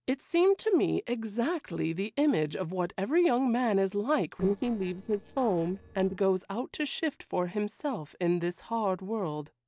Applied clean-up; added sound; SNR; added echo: neural separator model SepFormer DNS4.